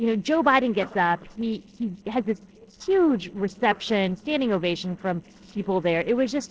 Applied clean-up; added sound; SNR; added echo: neural separator model SepFormer DNS4.